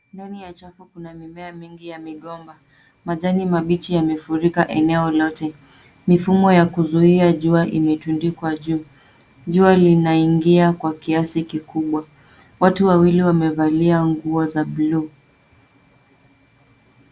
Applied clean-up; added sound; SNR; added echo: none; none; none; none.